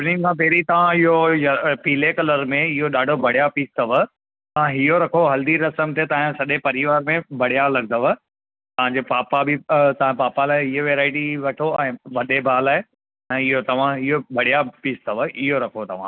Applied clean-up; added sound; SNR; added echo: none; none; none; none.